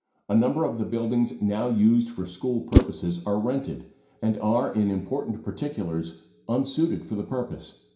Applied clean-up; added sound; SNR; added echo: none; Whoosh, swoosh, swish; 0 dB; reverberation time 0.5 s.